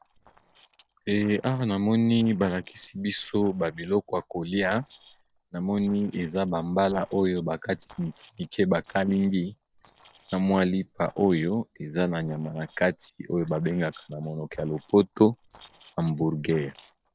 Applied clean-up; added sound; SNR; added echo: neural separator model SepFormer DNS4.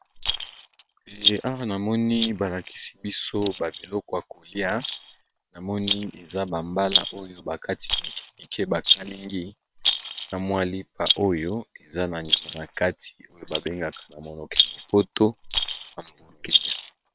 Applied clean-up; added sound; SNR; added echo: neural separator model SepFormer WHAM!.